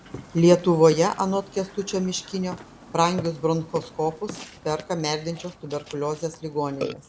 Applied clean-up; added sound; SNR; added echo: none; Burping, eructation; 16 dB; none.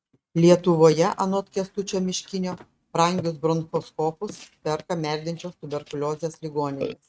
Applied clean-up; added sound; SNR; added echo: neural mask model RNNoise.